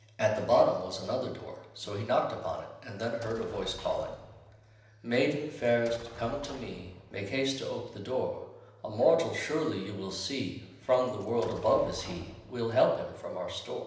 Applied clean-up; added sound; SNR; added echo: none; Explosion; 19 dB; reverberation time 0.9 s.